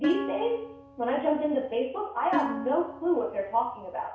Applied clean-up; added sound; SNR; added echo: none; Plucked string instrument; 8 dB; reverberation time 0.6 s.